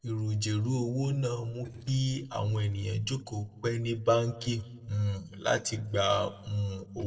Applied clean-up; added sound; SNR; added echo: neural separator model SepFormer DNS4.